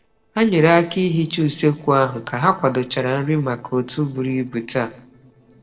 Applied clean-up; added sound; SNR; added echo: neural separator model SepFormer DNS4.